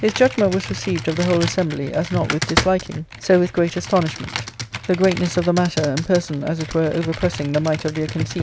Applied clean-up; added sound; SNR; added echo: none; Computer keyboard; 8 dB; none.